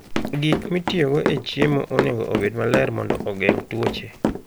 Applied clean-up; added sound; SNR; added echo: none; Run; 3 dB; none.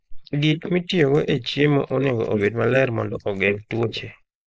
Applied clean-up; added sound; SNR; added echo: neural mask model Resemble Enhance denoiser.